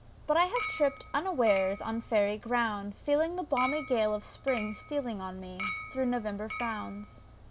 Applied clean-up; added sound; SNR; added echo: none; Chink, clink; 11 dB; none.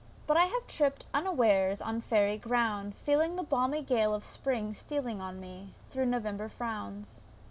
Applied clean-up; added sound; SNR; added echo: none; none; none; none.